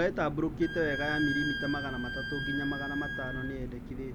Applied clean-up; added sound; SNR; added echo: none; Engine + Wind instrument, woodwind instrument; 3 dB; none.